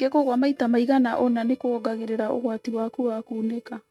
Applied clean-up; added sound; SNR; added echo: neural mask model RNNoise.